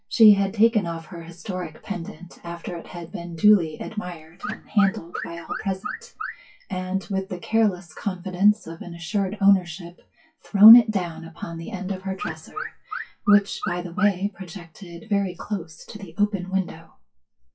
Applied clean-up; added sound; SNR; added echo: classical method WPE with log-MMSE.